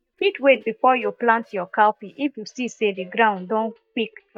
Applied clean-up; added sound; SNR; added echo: neural mask model DeepFilterNet 3.